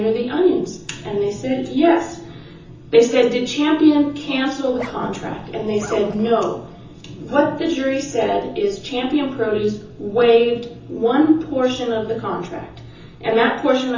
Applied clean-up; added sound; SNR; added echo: none; Zipper (clothing); 16 dB; reverberation time 0.6 s.